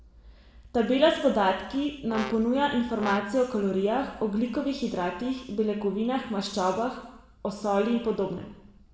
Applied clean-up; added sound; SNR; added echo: none; Brass instrument; 12 dB; reverberation time 0.9 s.